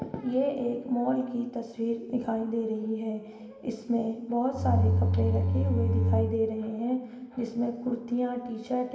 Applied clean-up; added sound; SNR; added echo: none; Bowed string instrument; -5 dB; reverberation time 1.4 s.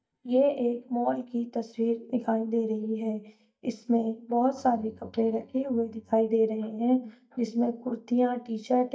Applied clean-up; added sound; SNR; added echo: neural mask model DeepFilterNet 3.